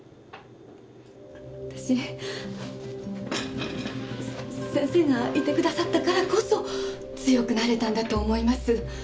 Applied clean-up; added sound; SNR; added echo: none; none; none; none.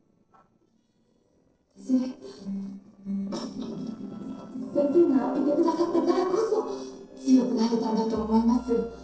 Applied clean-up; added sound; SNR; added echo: neural separator model SepFormer DNS4.